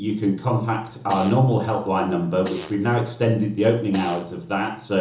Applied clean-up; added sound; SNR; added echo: none; Fart; 19 dB; reverberation time 0.6 s.